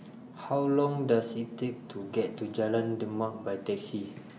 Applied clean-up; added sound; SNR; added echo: none; none; none; reverberation time 0.7 s.